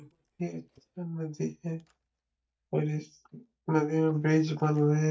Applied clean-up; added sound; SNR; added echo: neural mask model DeepFilterNet 3.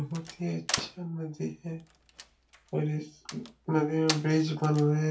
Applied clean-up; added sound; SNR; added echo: none; Slam; 11 dB; reverberation time 0.2 s.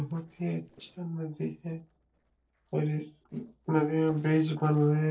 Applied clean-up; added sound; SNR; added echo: neural separator model SepFormer DNS4.